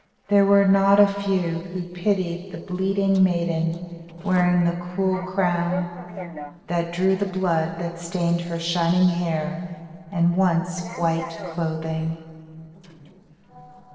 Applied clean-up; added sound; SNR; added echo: neural separator model SepFormer DNS4.